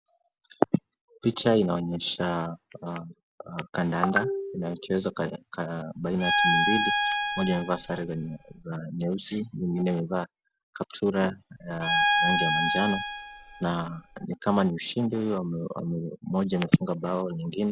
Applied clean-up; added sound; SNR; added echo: none; Bowed string instrument; -1 dB; none.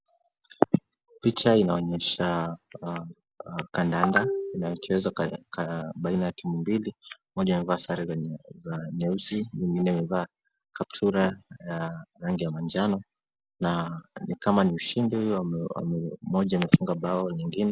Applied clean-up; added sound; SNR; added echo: none; none; none; none.